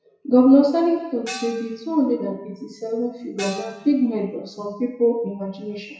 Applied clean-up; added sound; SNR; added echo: classical method WPE with log-MMSE.